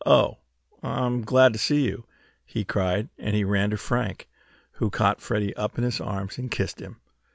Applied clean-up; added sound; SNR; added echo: none; none; none; none.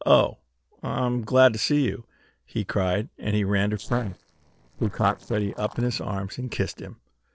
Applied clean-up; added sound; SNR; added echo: neural separator model SepFormer DNS4.